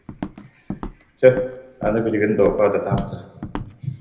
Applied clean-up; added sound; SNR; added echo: none; Walk, footsteps; 13 dB; reverberation time 0.7 s.